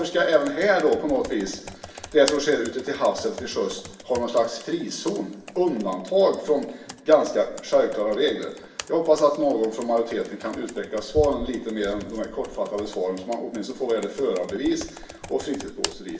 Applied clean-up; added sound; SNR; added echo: none; Computer keyboard; 16 dB; reverberation time 0.9 s.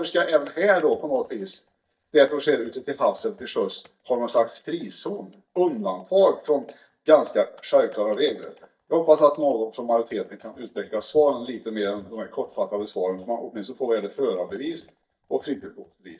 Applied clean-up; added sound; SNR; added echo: neural mask model DeepFilterNet 3.